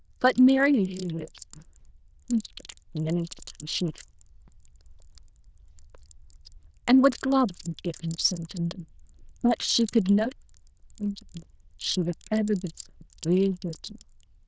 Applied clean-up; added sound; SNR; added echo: neural diffusion model UNIVERSE++.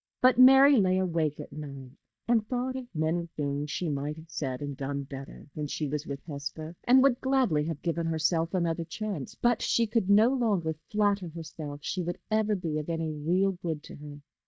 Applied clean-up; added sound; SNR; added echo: neural mask model DeepFilterNet 3.